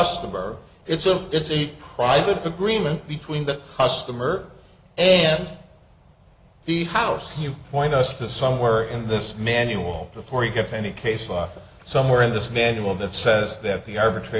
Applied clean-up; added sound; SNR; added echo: none; none; none; none.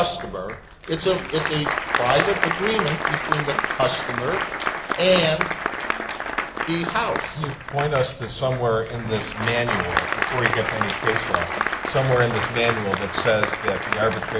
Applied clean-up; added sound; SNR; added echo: none; Applause; 2 dB; none.